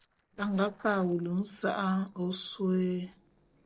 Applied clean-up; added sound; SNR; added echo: neural separator model SepFormer DNS4.